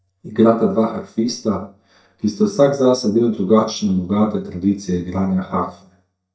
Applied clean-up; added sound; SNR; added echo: neural mask model DeepFilterNet 3.